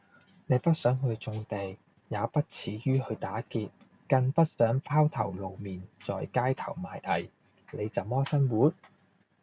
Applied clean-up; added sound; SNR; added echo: none; none; none; none.